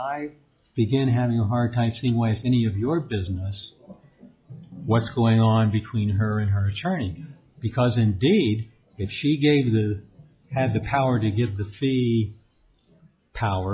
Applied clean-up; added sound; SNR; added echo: classical method log-MMSE.